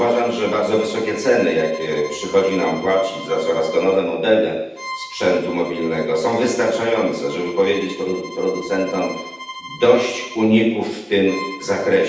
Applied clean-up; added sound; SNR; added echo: none; Bowed string instrument; 16 dB; reverberation time 0.9 s.